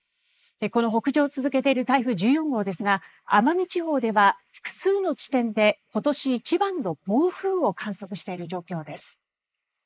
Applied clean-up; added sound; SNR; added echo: neural mask model Resemble Enhance denoiser.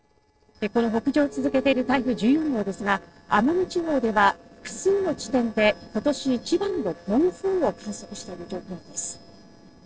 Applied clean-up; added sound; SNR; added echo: neural separator model SepFormer DNS4.